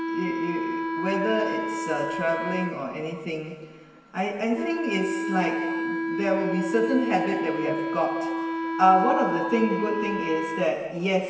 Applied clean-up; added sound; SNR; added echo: none; Wind instrument, woodwind instrument; 3 dB; reverberation time 1.4 s.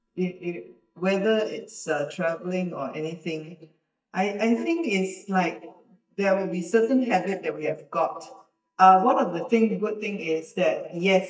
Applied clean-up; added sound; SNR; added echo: neural mask model DeepFilterNet 3.